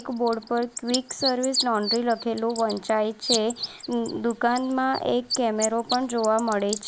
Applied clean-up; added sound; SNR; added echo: neural mask model Resemble Enhance denoiser.